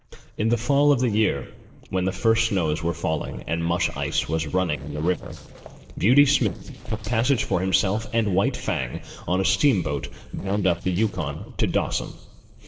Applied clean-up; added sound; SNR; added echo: neural separator model SepFormer DNS4.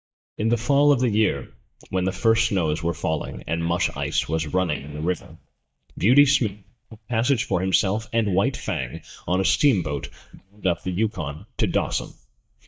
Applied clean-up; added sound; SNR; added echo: neural mask model DeepFilterNet 3.